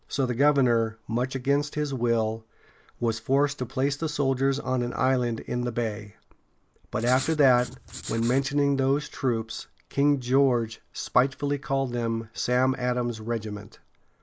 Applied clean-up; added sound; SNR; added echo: neural mask model Resemble Enhance denoiser.